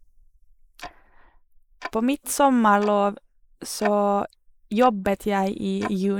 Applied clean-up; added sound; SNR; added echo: neural mask model Resemble Enhance denoiser.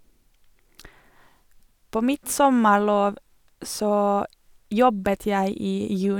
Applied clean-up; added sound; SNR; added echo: none; none; none; none.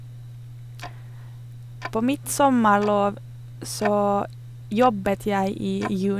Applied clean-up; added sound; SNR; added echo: none; Tick-tock; 13 dB; none.